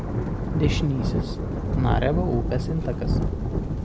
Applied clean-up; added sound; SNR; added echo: none; Thunder; -3 dB; none.